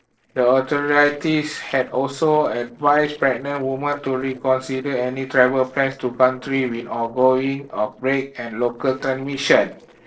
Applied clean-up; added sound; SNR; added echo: neural separator model SepFormer DNS4.